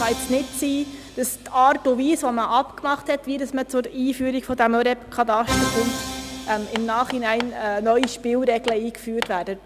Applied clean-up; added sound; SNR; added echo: none; Musical instrument + Hammer; 11 dB; none.